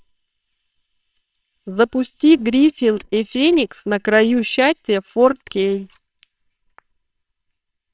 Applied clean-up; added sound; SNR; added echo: neural separator model SepFormer WHAMR!.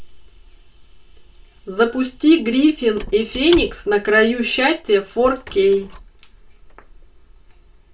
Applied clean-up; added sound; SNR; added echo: none; Squeak / Wood; 19 dB; reverberation time 0.2 s.